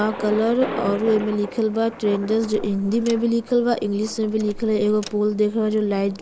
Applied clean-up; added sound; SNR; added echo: none; Door + Thunder; 13 dB; none.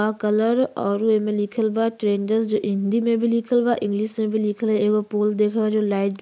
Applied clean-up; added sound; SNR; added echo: none; none; none; none.